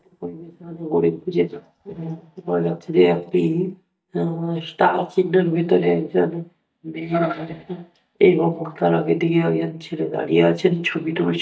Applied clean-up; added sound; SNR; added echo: neural mask model DeepFilterNet 3.